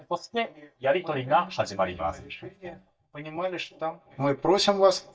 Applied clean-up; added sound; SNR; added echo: neural mask model DeepFilterNet 3.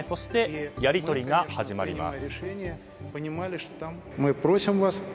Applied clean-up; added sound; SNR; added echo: none; none; none; none.